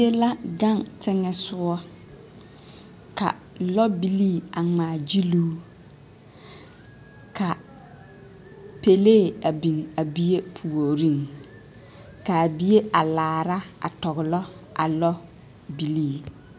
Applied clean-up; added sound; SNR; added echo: none; none; none; none.